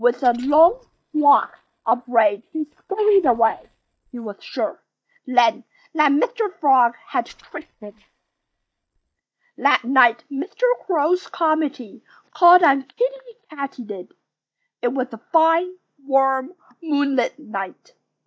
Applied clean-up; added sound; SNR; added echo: neural mask model DeepFilterNet 3.